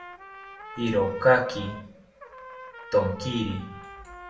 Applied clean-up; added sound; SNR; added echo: none; Trumpet; 16 dB; reverberation time 0.3 s.